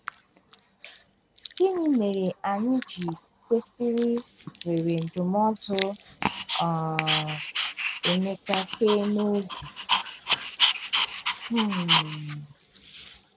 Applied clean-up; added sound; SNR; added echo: none; Dog; 4 dB; none.